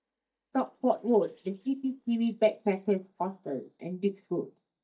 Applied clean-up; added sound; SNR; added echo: neural mask model DeepFilterNet 3.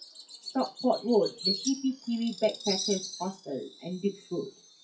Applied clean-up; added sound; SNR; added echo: classical method WPE with log-MMSE.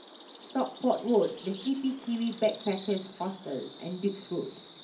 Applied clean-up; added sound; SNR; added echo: none; Bird vocalization, bird call, bird song; 7 dB; reverberation time 0.3 s.